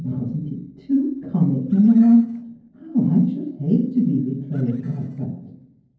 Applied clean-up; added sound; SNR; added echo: neural separator model SepFormer DNS4.